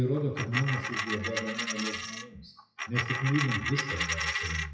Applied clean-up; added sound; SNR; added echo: classical method WPE with log-MMSE.